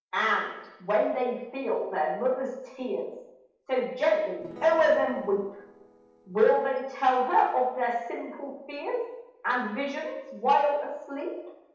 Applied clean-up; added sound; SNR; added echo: neural separator model SepFormer DNS4.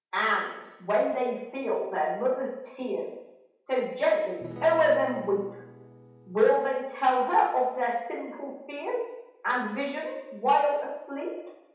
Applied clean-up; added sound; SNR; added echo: none; Acoustic guitar / Strum; 16 dB; reverberation time 0.8 s.